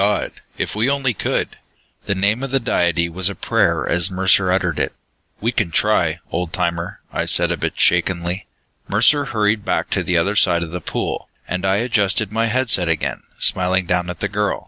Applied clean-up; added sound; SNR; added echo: none; none; none; none.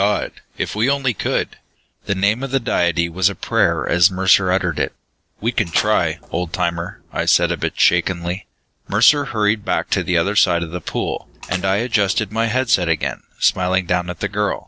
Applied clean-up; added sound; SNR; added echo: neural separator model SepFormer DNS4.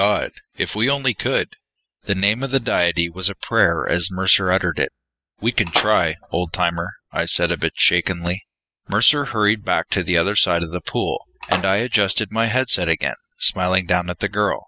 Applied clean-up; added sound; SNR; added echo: classical method spectral subtraction.